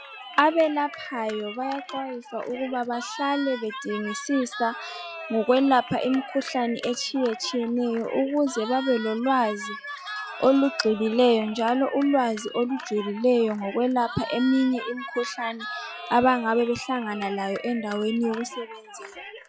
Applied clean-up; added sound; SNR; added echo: classical method log-MMSE.